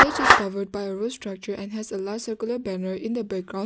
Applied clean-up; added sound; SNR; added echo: none; Clapping; -3 dB; none.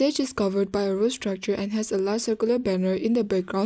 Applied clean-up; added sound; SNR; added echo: none; none; none; none.